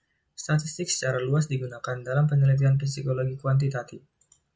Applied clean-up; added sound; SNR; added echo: none; none; none; none.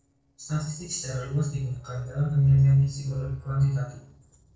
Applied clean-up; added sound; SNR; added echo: neural separator model SepFormer DNS4.